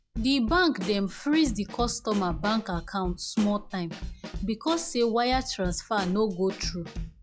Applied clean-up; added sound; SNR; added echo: classical method log-MMSE.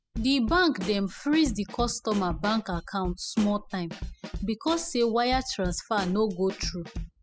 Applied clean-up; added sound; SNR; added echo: classical method spectral subtraction.